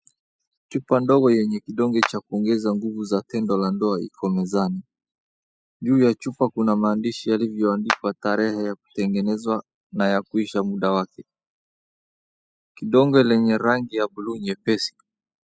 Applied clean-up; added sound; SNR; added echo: classical method spectral subtraction.